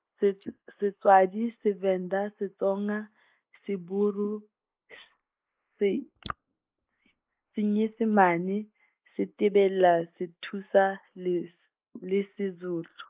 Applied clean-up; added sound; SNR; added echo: neural mask model Resemble Enhance denoiser.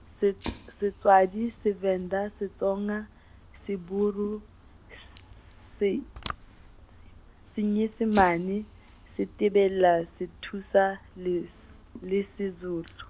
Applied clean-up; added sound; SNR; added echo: none; Fire; 18 dB; none.